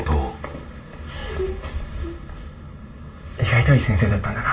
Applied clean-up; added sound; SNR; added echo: none; none; none; reverberation time 0.2 s.